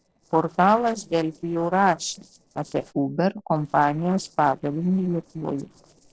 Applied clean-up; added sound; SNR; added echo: neural separator model SepFormer DNS4.